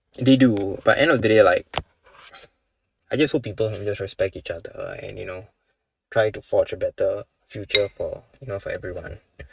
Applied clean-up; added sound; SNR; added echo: neural mask model RNNoise.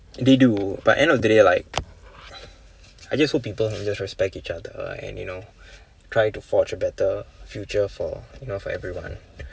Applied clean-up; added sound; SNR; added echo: none; none; none; none.